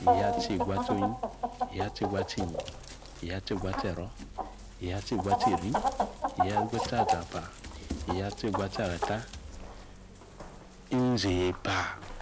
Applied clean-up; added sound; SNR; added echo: none; Chicken, rooster; 0 dB; none.